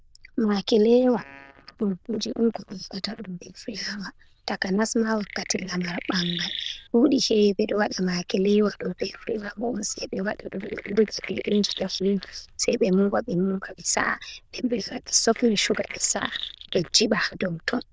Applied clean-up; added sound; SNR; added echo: neural diffusion model UNIVERSE++.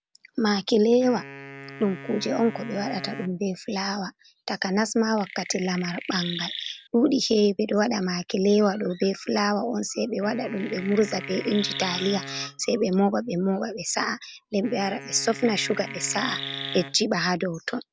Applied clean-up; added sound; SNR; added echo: none; Wind instrument, woodwind instrument + Chirp, tweet; 13 dB; none.